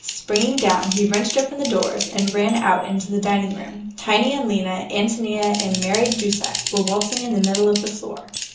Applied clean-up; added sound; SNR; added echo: none; Typing; 9 dB; reverberation time 0.8 s.